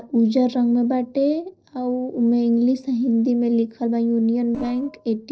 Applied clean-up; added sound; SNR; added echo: neural separator model SepFormer DNS4.